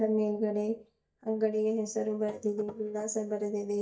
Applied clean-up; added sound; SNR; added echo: neural mask model DeepFilterNet 3.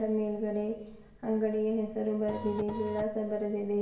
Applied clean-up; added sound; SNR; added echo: none; Printer; 9 dB; reverberation time 0.7 s.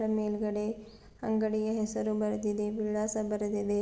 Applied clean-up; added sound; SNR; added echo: none; none; none; none.